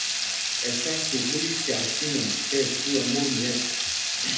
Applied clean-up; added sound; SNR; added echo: none; Water tap, faucet / Liquid; -3 dB; reverberation time 0.7 s.